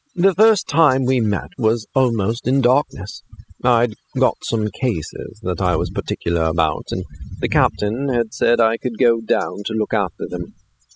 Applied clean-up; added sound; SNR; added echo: classical method spectral subtraction.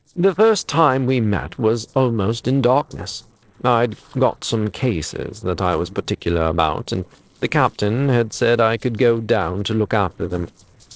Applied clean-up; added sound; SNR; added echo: neural separator model SepFormer DNS4.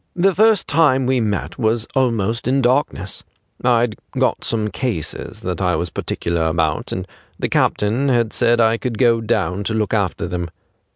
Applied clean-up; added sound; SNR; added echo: none; none; none; none.